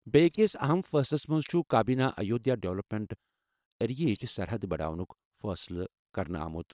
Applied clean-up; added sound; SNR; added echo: neural separator model SepFormer WHAM!.